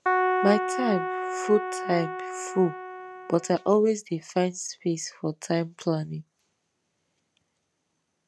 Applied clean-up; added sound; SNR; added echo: none; Keyboard (musical); 1 dB; none.